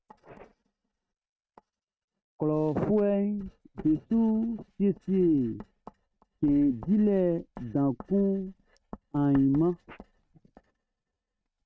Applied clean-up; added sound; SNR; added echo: neural mask model RNNoise.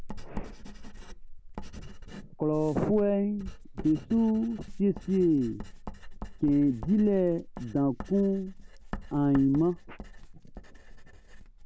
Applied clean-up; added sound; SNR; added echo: none; Writing; 12 dB; none.